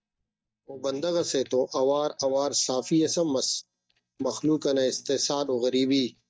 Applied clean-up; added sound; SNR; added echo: neural mask model DeepFilterNet 3.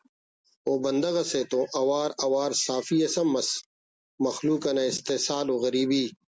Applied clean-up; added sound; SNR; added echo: none; none; none; none.